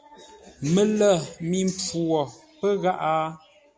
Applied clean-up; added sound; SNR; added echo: none; none; none; none.